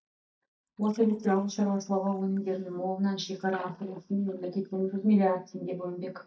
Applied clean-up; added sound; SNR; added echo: neural mask model DeepFilterNet 3.